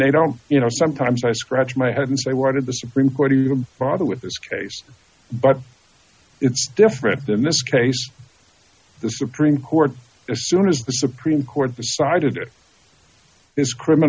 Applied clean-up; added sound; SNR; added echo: none; none; none; none.